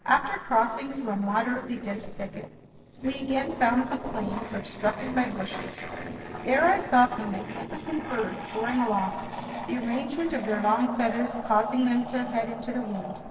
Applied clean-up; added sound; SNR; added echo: neural separator model SepFormer DNS4.